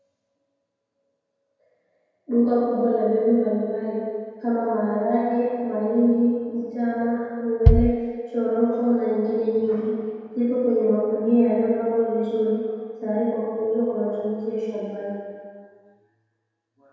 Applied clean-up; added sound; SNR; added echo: none; Bass drum; -1 dB; reverberation time 1.9 s.